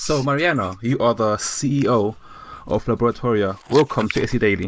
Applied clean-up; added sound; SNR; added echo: neural mask model Resemble Enhance denoiser.